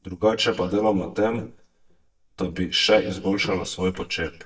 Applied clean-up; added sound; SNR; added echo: neural mask model DeepFilterNet 3.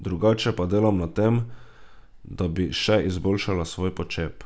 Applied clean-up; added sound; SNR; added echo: none; none; none; none.